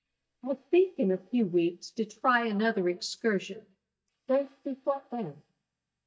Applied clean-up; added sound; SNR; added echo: neural mask model DeepFilterNet 3.